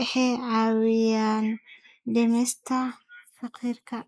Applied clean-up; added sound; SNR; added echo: neural mask model Resemble Enhance denoiser.